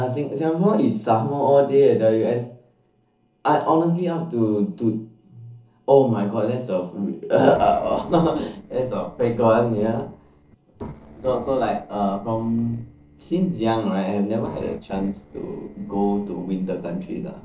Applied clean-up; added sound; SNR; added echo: neural separator model SepFormer DNS4.